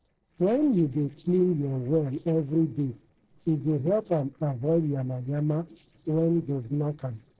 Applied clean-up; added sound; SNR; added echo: neural separator model SepFormer DNS4.